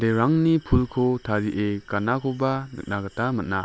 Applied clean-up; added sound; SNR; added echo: none; none; none; none.